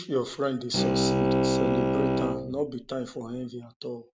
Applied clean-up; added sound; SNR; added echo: none; Bowed string instrument; -5 dB; none.